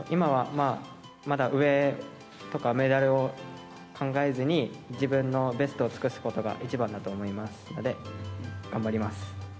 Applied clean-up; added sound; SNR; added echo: none; none; none; none.